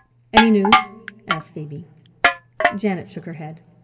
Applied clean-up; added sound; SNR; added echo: none; Crushing; -2 dB; reverberation time 1.0 s.